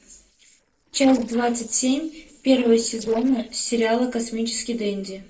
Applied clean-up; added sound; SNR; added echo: neural separator model SepFormer DNS4.